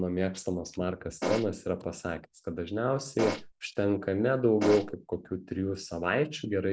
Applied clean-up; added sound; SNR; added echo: none; Fart; 2 dB; none.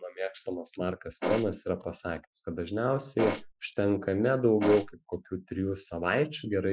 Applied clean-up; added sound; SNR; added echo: classical method Wiener filter.